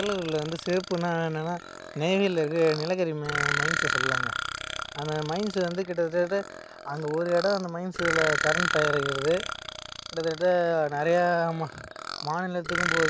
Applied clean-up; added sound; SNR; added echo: none; Burping, eructation; 5 dB; none.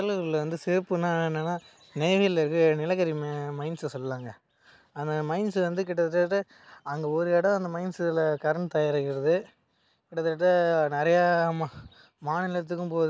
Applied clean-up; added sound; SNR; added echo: none; none; none; none.